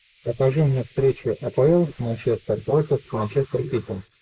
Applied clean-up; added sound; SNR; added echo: neural mask model Resemble Enhance denoiser.